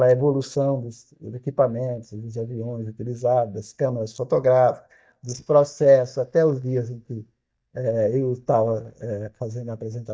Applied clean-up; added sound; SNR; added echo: neural mask model DeepFilterNet 3.